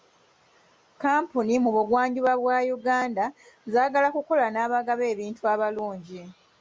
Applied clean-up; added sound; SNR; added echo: none; none; none; none.